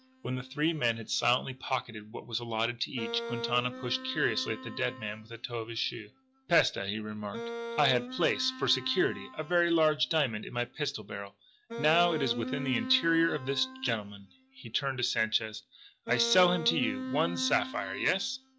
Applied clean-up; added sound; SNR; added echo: classical method log-MMSE.